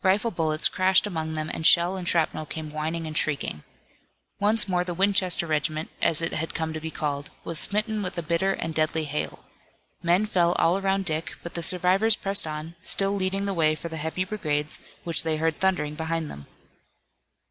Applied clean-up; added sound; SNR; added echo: none; none; none; none.